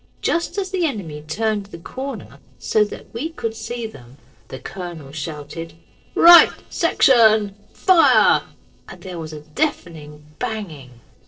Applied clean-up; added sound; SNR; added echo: neural separator model SepFormer DNS4.